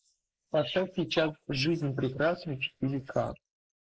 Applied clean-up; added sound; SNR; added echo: neural mask model Resemble Enhance denoiser.